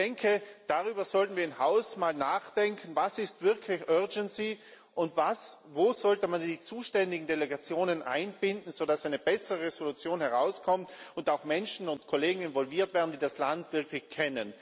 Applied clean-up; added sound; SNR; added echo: none; none; none; none.